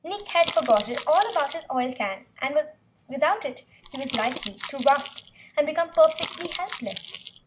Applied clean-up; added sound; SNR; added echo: none; Crumpling, crinkling; 6 dB; none.